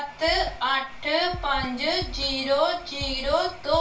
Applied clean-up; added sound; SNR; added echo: none; Scratching (performance technique); 13 dB; reverberation time 0.3 s.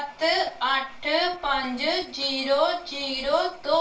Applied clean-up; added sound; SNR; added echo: neural separator model SepFormer DNS4.